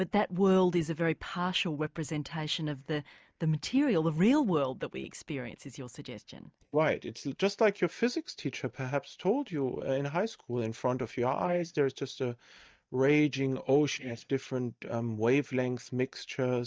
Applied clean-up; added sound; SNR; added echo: neural mask model DeepFilterNet 3.